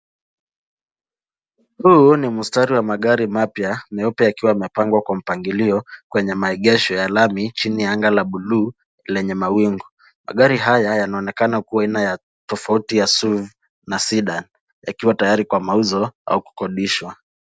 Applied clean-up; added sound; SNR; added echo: none; none; none; none.